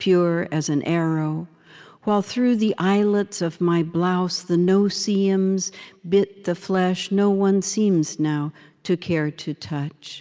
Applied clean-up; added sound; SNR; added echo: none; none; none; none.